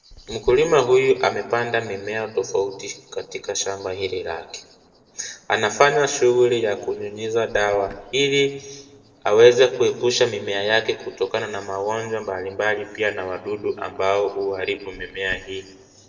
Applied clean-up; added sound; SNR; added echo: neural separator model SepFormer DNS4.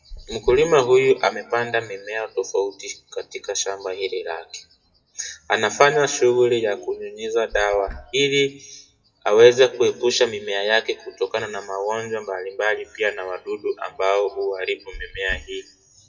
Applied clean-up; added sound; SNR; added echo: classical method WPE with log-MMSE.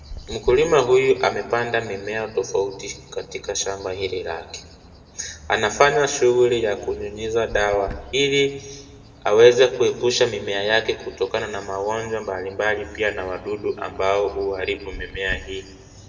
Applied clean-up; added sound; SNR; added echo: none; Bird; 19 dB; reverberation time 0.9 s.